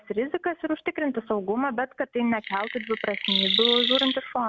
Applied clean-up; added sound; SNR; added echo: none; Chirp, tweet; 0 dB; none.